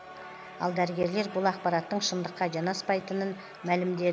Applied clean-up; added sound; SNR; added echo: none; Crowd; 16 dB; none.